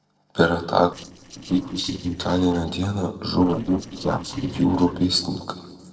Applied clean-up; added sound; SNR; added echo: neural separator model SepFormer DNS4.